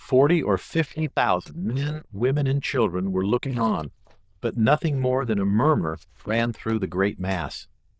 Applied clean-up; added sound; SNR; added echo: neural diffusion model UNIVERSE++.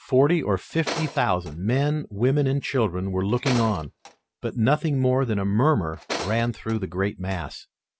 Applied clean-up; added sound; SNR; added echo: none; Tools; 12 dB; none.